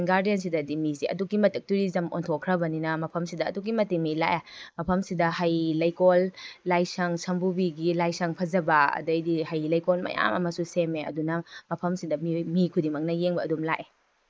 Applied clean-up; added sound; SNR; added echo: neural mask model Resemble Enhance denoiser.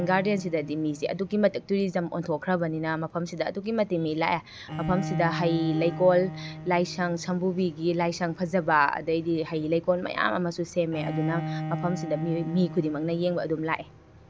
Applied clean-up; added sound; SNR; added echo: none; Bowed string instrument; 11 dB; none.